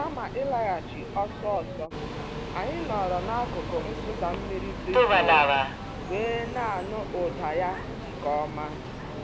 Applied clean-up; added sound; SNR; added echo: none; Subway, metro, underground; -2 dB; none.